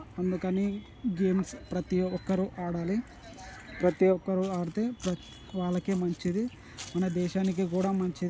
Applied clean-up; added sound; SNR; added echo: none; none; none; none.